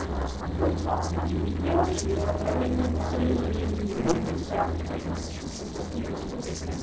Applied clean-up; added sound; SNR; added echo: neural separator model SepFormer DNS4.